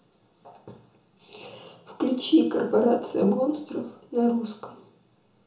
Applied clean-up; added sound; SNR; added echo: none; none; none; reverberation time 0.8 s.